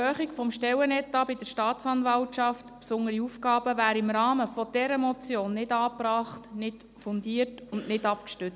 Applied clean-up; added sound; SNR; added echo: none; none; none; none.